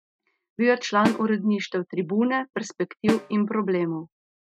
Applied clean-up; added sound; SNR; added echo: classical method Wiener filter.